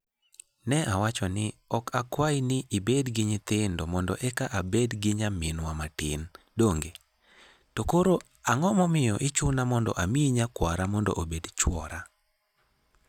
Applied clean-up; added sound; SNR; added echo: none; none; none; none.